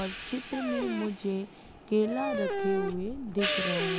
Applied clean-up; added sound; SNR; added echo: none; Dog + Hi-hat; 1 dB; none.